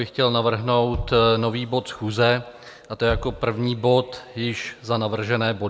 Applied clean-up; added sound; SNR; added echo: none; Bass drum; 14 dB; none.